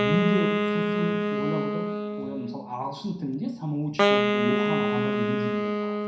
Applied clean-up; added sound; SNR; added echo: none; Wind instrument, woodwind instrument; -4 dB; reverberation time 0.5 s.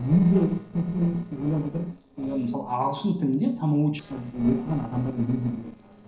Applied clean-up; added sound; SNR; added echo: neural separator model SepFormer DNS4.